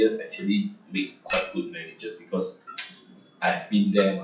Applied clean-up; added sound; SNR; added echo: classical method log-MMSE.